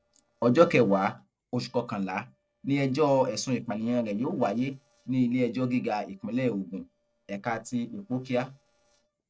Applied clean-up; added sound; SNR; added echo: neural separator model SepFormer DNS4.